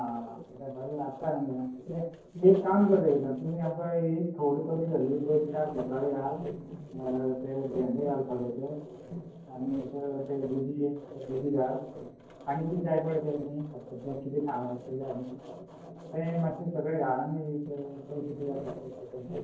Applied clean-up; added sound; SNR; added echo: neural separator model SepFormer DNS4.